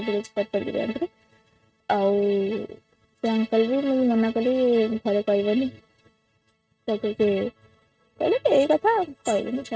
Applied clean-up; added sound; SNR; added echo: neural mask model RNNoise.